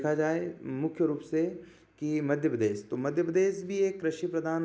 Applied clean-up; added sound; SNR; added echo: none; none; none; none.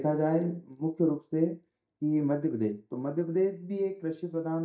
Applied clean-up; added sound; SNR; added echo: neural mask model DeepFilterNet 3.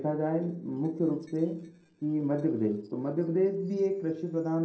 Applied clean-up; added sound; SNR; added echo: neural separator model SepFormer DNS4.